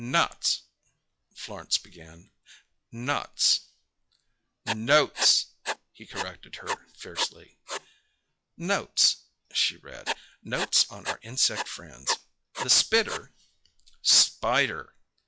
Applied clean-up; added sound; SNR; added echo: classical method log-MMSE.